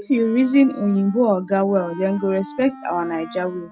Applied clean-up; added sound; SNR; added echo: none; Wind instrument, woodwind instrument; 19 dB; none.